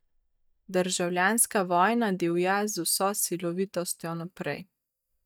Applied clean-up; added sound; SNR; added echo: neural mask model DeepFilterNet 3.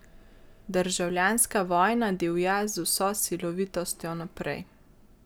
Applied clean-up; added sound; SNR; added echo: none; none; none; none.